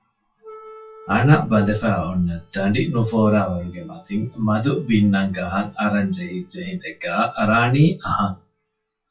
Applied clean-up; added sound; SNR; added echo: classical method WPE with log-MMSE.